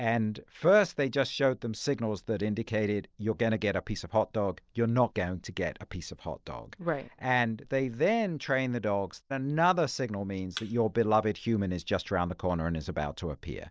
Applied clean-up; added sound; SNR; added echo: neural separator model SepFormer DNS4.